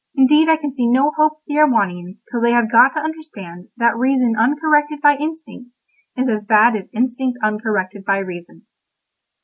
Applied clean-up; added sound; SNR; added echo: none; none; none; none.